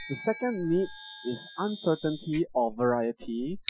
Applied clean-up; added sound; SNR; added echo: classical method Wiener filter.